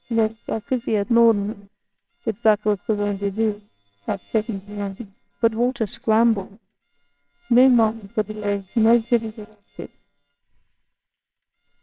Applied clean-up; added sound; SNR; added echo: neural separator model SepFormer WHAMR!.